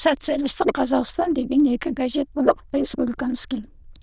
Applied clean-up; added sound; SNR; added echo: neural diffusion model UNIVERSE++.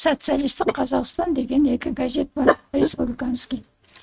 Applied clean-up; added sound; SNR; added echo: neural mask model RNNoise.